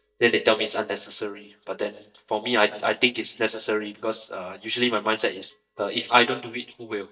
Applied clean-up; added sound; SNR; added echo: neural mask model DeepFilterNet 3.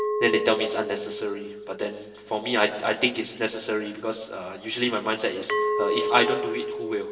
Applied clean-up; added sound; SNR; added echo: none; Glass; 4 dB; reverberation time 1.2 s.